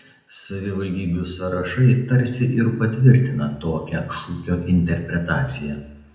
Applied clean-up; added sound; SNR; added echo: none; none; none; reverberation time 0.7 s.